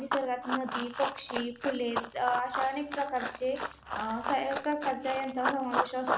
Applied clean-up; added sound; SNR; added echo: none; Run; 3 dB; none.